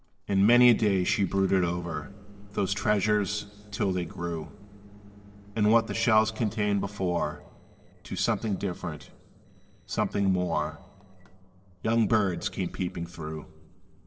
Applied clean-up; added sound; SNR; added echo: neural separator model SepFormer DNS4.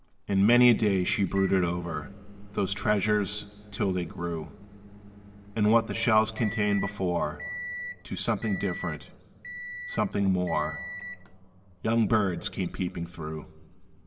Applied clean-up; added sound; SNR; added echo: none; Microwave oven; 14 dB; reverberation time 2.7 s.